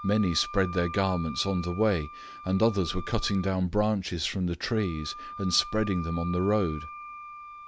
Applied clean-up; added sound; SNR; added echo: none; Wind instrument, woodwind instrument; 13 dB; none.